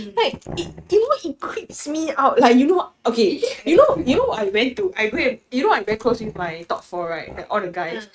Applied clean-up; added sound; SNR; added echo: neural mask model RNNoise.